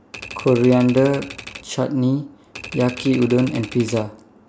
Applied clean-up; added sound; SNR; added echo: none; Typewriter; 16 dB; none.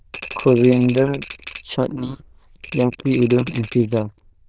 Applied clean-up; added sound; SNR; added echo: neural diffusion model UNIVERSE++.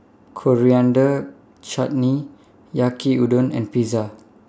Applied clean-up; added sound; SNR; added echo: none; none; none; none.